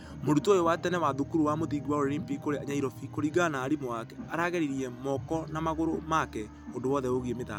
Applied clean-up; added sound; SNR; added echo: none; none; none; none.